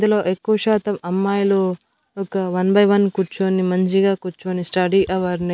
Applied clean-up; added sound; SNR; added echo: none; none; none; none.